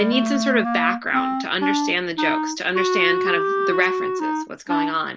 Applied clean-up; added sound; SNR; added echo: none; Wind instrument, woodwind instrument; -1 dB; none.